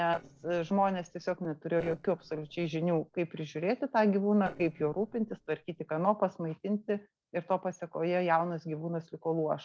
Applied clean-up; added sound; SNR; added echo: neural separator model SepFormer DNS4.